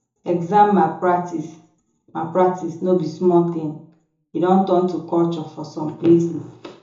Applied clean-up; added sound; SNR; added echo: none; none; none; reverberation time 0.6 s.